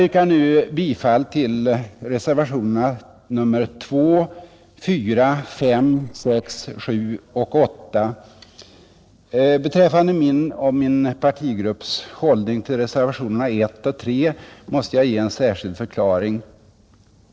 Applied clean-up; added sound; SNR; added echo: neural separator model SepFormer DNS4.